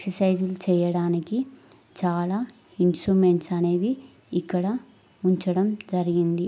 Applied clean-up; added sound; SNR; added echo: none; none; none; none.